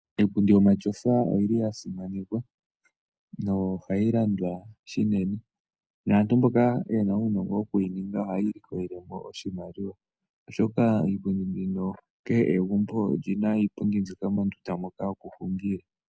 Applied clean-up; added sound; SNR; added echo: none; none; none; none.